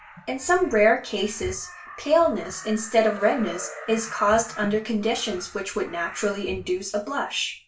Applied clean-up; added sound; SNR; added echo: none; Crow; 17 dB; reverberation time 0.3 s.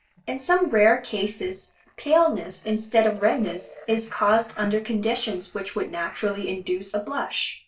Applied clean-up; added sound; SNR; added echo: neural separator model SepFormer DNS4.